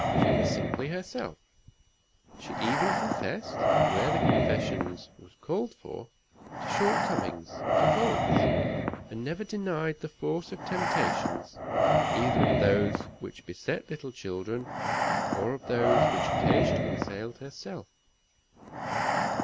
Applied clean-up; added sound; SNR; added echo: none; Breathing; -5 dB; none.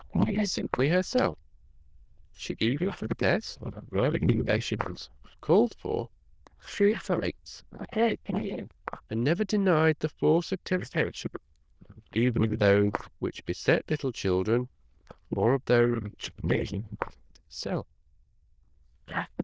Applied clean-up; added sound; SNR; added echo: neural diffusion model UNIVERSE++.